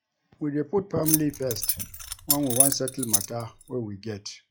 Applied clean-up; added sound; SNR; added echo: classical method log-MMSE.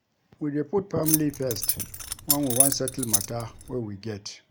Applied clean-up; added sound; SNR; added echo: none; Keys jangling; -2 dB; none.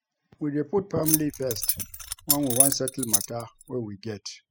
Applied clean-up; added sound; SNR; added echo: classical method spectral subtraction.